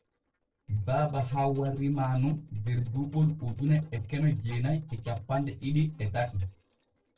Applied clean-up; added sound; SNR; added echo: neural separator model SepFormer DNS4.